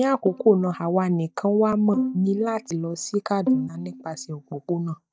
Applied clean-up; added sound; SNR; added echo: neural mask model DeepFilterNet 3.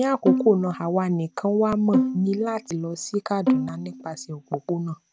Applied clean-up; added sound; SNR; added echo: none; Bowed string instrument; 4 dB; none.